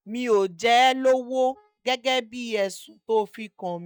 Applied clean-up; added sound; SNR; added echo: neural mask model DeepFilterNet 3.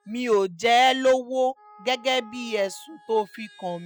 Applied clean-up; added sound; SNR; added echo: classical method spectral subtraction.